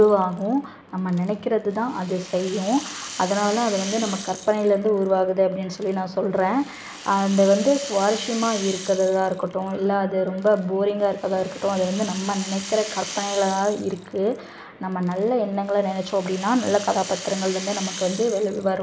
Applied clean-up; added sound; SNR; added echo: none; Rattle; 14 dB; none.